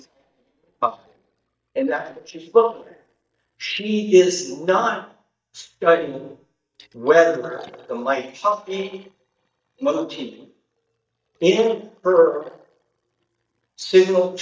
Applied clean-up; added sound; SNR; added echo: neural mask model DeepFilterNet 3.